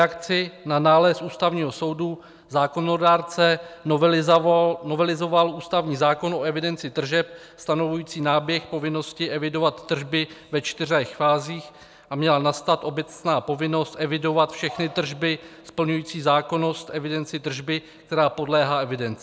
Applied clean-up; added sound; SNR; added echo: none; none; none; none.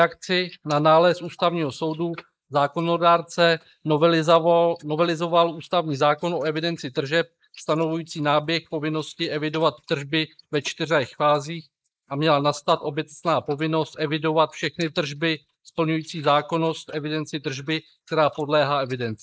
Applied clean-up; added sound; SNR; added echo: neural mask model Resemble Enhance denoiser.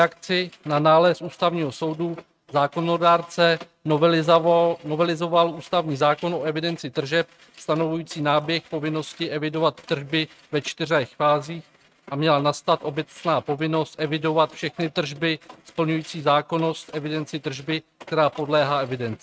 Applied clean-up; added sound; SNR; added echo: neural mask model RNNoise.